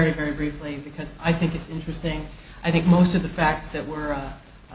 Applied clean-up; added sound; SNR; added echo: none; none; none; none.